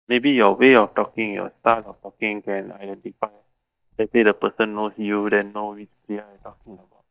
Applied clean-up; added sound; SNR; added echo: neural mask model DeepFilterNet 3.